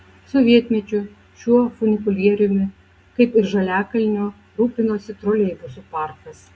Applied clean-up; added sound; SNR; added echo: none; none; none; none.